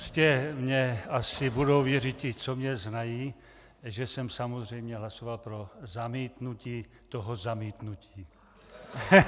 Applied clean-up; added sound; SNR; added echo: none; none; none; none.